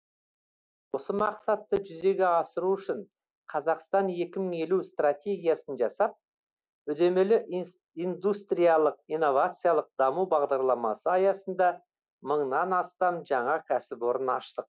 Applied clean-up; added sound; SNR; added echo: none; none; none; none.